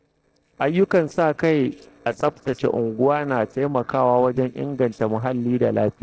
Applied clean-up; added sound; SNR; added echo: neural separator model SepFormer DNS4.